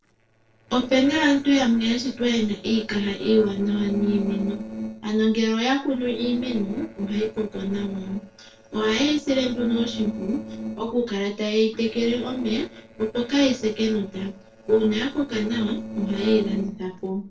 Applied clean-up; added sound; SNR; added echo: neural separator model SepFormer DNS4.